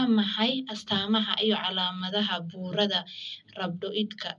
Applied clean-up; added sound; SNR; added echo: none; none; none; reverberation time 0.4 s.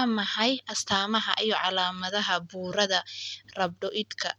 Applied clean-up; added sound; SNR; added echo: none; none; none; none.